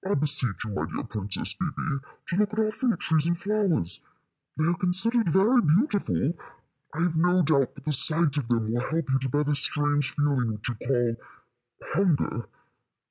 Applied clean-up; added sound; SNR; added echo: none; none; none; none.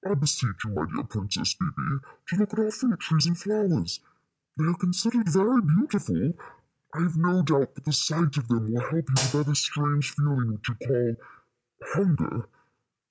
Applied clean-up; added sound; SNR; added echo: none; Hi-hat; 5 dB; none.